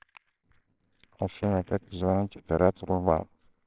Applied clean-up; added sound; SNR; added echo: neural separator model SepFormer WHAMR!.